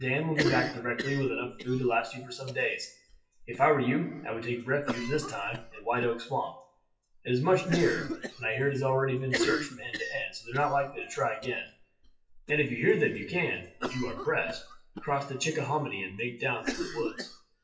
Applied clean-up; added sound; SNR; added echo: classical method WPE with log-MMSE.